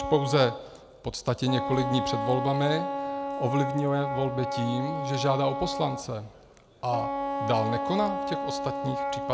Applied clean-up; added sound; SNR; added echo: none; Wind instrument, woodwind instrument; 3 dB; none.